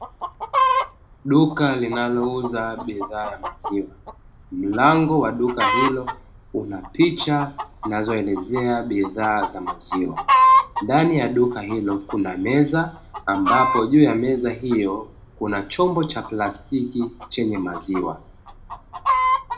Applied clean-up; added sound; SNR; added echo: none; Chicken, rooster; 4 dB; reverberation time 0.2 s.